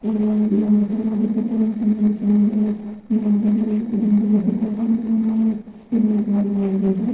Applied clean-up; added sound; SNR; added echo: neural separator model SepFormer DNS4.